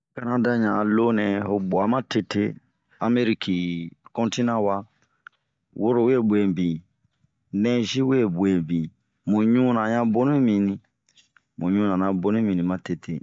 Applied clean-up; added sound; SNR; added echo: none; none; none; none.